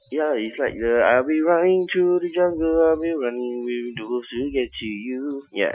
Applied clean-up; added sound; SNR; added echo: classical method Wiener filter.